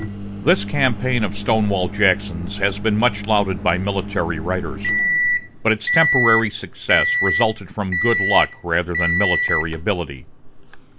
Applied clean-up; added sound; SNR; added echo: none; Microwave oven; 2 dB; none.